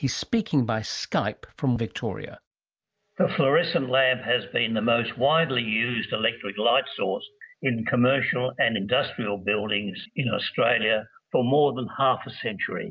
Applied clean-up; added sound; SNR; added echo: none; none; none; none.